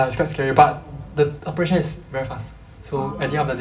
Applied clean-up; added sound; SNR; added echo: none; none; none; reverberation time 0.7 s.